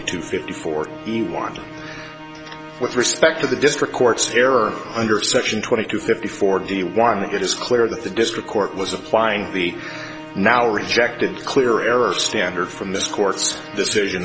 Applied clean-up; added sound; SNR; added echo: none; Musical instrument; 16 dB; none.